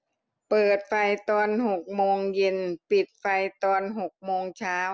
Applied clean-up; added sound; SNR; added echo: none; none; none; none.